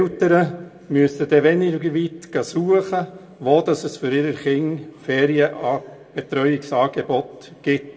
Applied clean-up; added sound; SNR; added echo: none; none; none; reverberation time 1.3 s.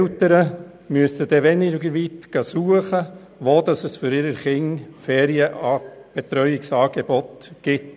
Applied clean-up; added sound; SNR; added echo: none; none; none; none.